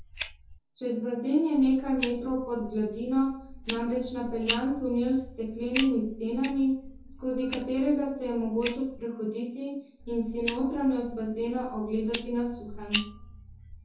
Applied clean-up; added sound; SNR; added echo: none; Fire; 11 dB; reverberation time 0.6 s.